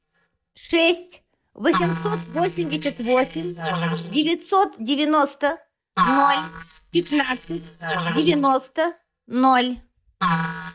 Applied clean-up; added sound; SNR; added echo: neural mask model DeepFilterNet 3.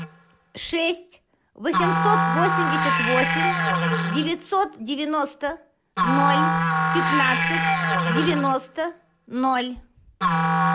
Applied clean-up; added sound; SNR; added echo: none; Musical instrument; -3 dB; none.